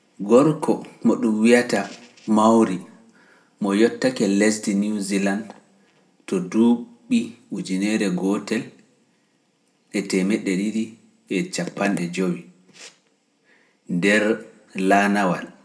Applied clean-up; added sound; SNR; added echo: none; none; none; reverberation time 0.4 s.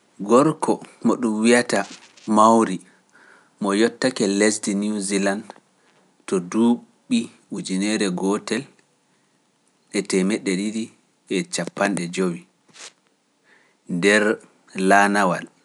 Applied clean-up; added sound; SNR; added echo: none; none; none; none.